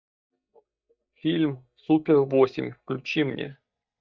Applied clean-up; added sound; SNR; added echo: neural mask model DeepFilterNet 3.